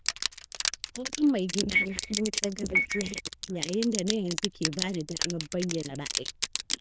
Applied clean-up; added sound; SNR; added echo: neural diffusion model UNIVERSE++.